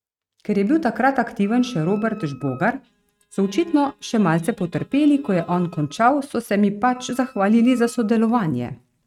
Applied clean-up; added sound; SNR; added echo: neural mask model RNNoise.